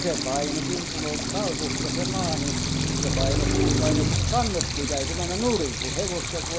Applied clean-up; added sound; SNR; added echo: none; Stream + Car passing by; -4 dB; none.